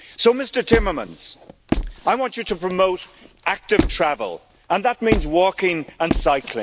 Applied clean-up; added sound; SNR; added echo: none; Squeak; 6 dB; none.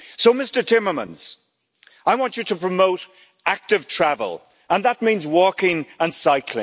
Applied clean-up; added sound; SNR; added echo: none; none; none; none.